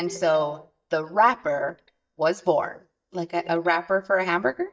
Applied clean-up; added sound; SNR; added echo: neural mask model DeepFilterNet 3.